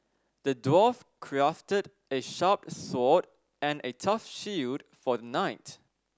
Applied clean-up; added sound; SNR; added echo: none; none; none; none.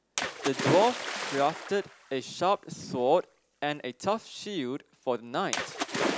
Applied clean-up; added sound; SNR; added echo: none; Splash, splatter; 6 dB; none.